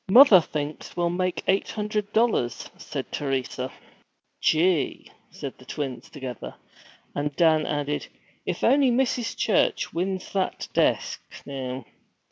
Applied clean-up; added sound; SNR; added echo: none; none; none; none.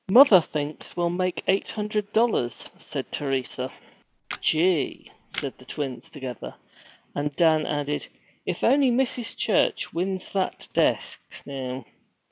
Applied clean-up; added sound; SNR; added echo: none; Camera; 15 dB; none.